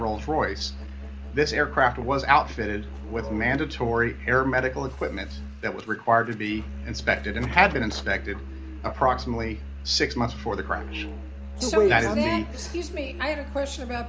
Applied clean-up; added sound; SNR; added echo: none; Musical instrument; 10 dB; none.